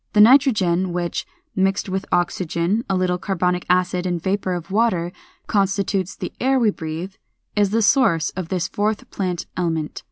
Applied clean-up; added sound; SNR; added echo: none; none; none; none.